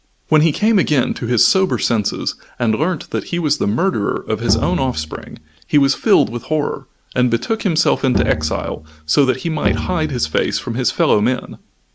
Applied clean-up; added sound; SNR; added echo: none; Bowed string instrument; 7 dB; none.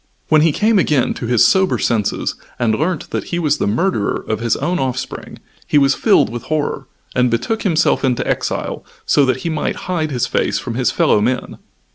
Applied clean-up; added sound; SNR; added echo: none; none; none; none.